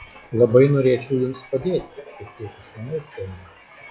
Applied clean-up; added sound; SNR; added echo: classical method log-MMSE.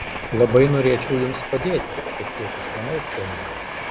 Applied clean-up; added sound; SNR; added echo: none; Train; 7 dB; none.